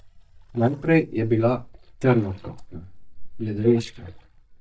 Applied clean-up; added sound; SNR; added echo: neural mask model DeepFilterNet 3.